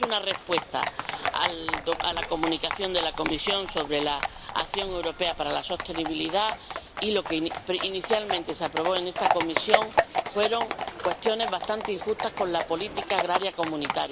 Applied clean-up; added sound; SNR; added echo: none; Livestock, farm animals, working animals; 3 dB; none.